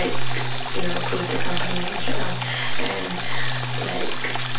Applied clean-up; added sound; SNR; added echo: none; Stream; 11 dB; reverberation time 0.3 s.